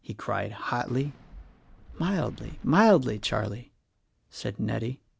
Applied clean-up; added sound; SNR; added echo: none; Fireworks; 18 dB; none.